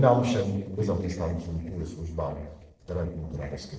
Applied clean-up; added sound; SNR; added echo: neural separator model SepFormer DNS4.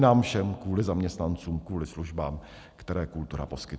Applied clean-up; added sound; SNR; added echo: none; none; none; none.